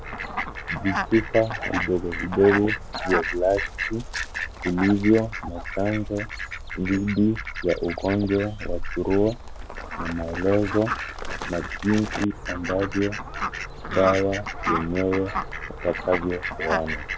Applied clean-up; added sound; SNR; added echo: none; Fowl; 5 dB; none.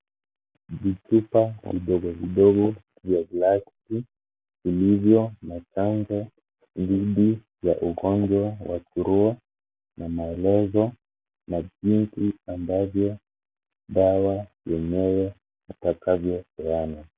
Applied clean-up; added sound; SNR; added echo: none; none; none; none.